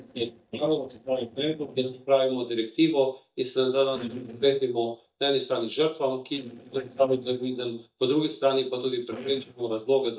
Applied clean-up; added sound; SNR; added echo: neural mask model DeepFilterNet 3.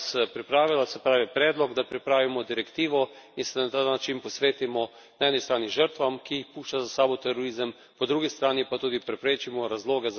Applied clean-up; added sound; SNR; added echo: none; none; none; none.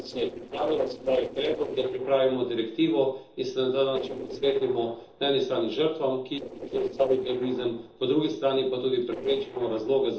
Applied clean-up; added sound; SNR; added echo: neural separator model SepFormer DNS4.